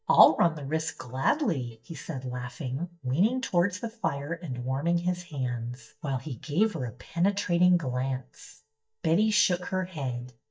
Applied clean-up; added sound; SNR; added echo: neural mask model DeepFilterNet 3.